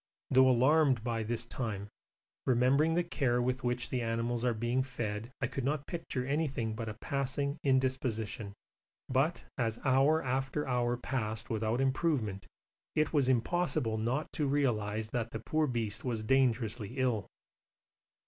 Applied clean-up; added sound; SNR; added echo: none; none; none; none.